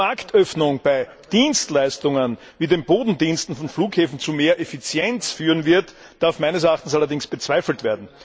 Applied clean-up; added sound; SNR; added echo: none; none; none; none.